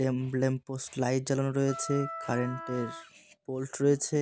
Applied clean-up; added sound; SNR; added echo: none; Wind instrument, woodwind instrument; 11 dB; none.